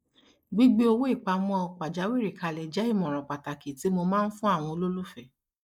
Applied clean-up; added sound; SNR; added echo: neural mask model Resemble Enhance denoiser.